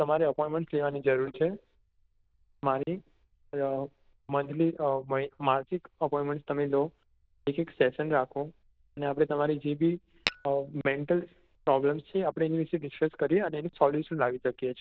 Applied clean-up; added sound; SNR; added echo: neural diffusion model UNIVERSE++.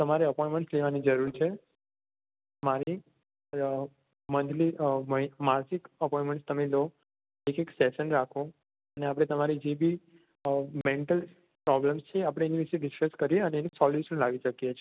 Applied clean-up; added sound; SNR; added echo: none; none; none; none.